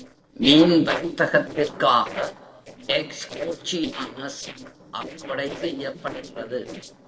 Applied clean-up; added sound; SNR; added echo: neural separator model SepFormer DNS4.